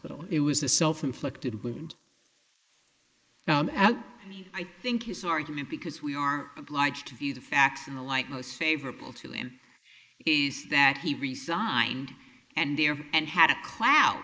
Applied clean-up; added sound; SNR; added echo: neural mask model Resemble Enhance denoiser.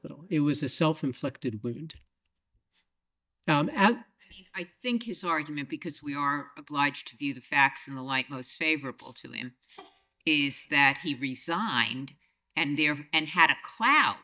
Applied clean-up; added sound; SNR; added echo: neural mask model DeepFilterNet 3.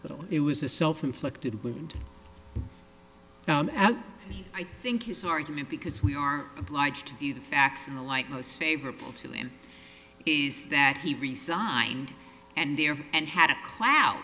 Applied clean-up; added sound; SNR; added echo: none; none; none; none.